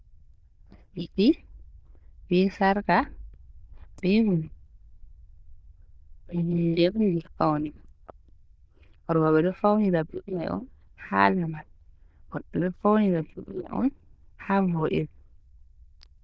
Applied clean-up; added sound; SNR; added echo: neural diffusion model UNIVERSE++.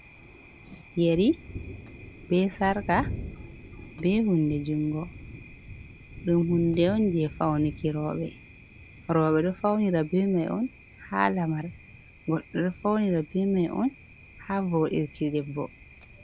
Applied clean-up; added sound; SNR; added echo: none; Thunder; 15 dB; none.